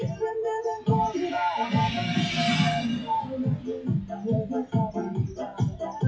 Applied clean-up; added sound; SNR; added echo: classical method WPE with log-MMSE.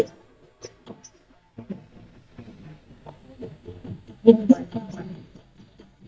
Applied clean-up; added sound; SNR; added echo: neural mask model DeepFilterNet 3.